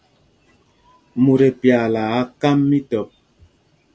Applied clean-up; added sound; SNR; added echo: none; none; none; none.